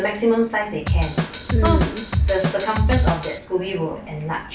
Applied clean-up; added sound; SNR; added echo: none; Drum kit; -3 dB; none.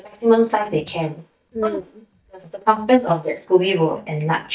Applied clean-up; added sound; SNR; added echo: neural mask model DeepFilterNet 3.